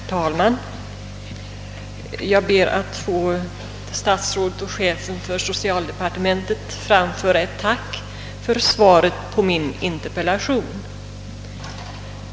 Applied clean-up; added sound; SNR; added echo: none; none; none; none.